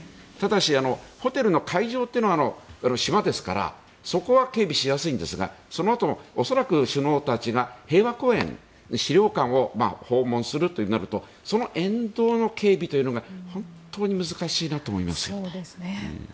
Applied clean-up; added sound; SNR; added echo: none; none; none; none.